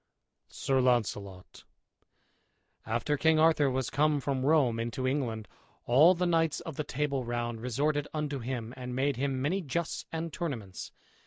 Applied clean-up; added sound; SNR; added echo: none; none; none; none.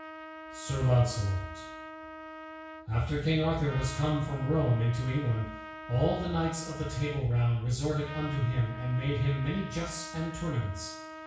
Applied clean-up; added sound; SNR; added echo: none; Trumpet; 14 dB; reverberation time 0.6 s.